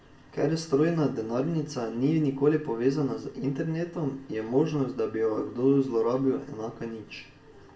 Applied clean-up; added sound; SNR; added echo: none; none; none; reverberation time 0.2 s.